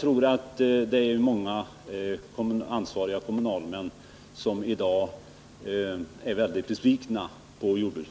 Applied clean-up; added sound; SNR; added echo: none; none; none; none.